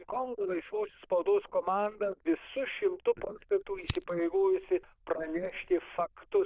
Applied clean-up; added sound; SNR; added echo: neural diffusion model UNIVERSE++.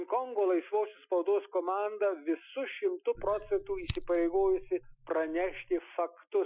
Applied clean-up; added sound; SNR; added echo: classical method Wiener filter.